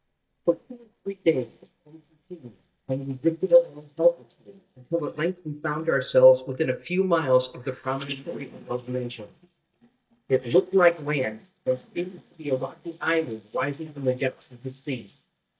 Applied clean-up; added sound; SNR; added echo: neural mask model DeepFilterNet 3.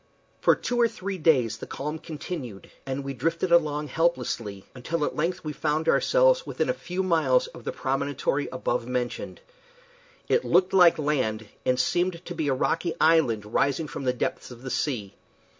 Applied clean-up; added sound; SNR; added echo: none; none; none; none.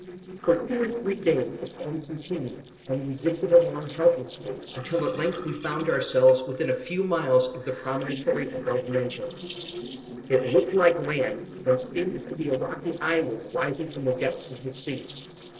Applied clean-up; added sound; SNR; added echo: neural separator model SepFormer DNS4.